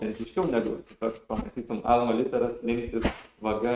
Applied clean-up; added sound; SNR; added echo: neural mask model RNNoise.